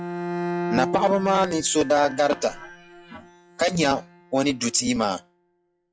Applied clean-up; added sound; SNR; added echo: classical method log-MMSE.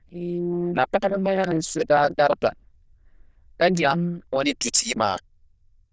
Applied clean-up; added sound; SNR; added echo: neural diffusion model UNIVERSE++.